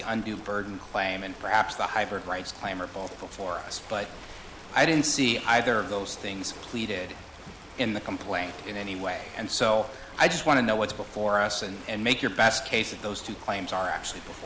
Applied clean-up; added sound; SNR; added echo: none; Ocean; 16 dB; none.